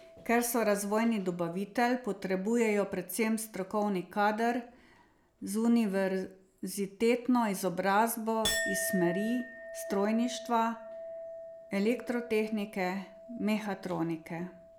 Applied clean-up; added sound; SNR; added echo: none; Chink, clink; 13 dB; none.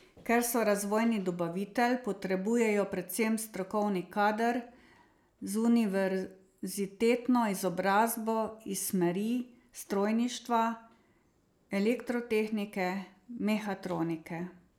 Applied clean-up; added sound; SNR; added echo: none; none; none; none.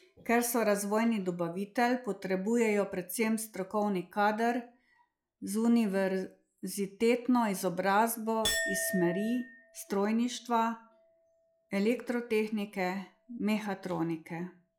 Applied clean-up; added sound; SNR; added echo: classical method log-MMSE.